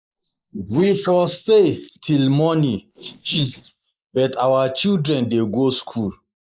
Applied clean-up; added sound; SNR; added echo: neural mask model Resemble Enhance denoiser.